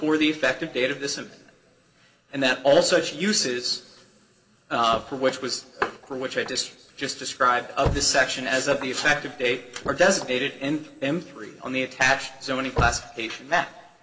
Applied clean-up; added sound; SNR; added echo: none; Slam / Car; 11 dB; reverberation time 1.3 s.